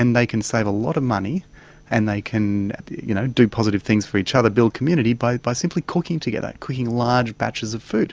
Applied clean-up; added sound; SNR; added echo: none; none; none; none.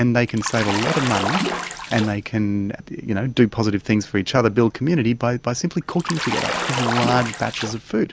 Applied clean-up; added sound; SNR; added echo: none; Bathtub (filling or washing) / Splash, splatter; 5 dB; none.